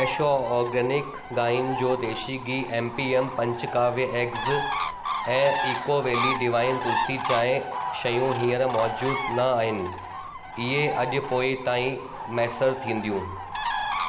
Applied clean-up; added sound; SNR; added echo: none; Bird; 5 dB; none.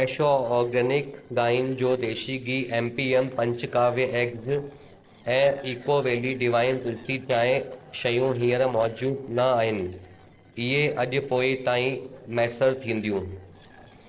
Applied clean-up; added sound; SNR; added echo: neural separator model SepFormer DNS4.